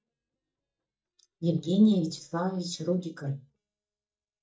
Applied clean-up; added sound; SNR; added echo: neural mask model DeepFilterNet 3.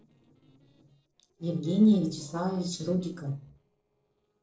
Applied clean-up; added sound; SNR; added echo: neural separator model SepFormer DNS4.